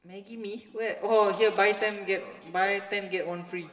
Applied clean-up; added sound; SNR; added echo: none; Insect; 20 dB; reverberation time 1.7 s.